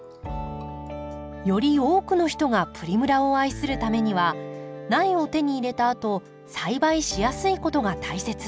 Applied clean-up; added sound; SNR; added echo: none; none; none; none.